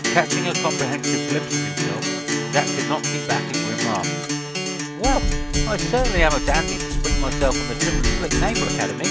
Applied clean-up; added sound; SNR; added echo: none; Drum kit + Acoustic guitar; -3 dB; none.